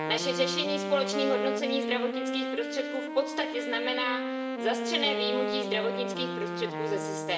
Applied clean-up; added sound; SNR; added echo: none; Wind instrument, woodwind instrument; 1 dB; reverberation time 2.5 s.